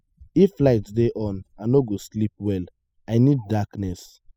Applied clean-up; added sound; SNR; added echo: classical method spectral subtraction.